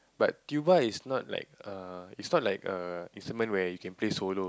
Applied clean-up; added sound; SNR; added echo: none; none; none; none.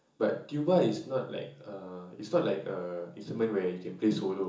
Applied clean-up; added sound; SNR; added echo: none; none; none; reverberation time 0.7 s.